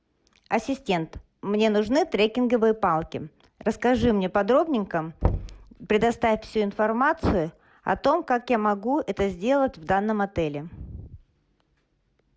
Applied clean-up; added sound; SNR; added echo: none; Knock / Wood; 8 dB; none.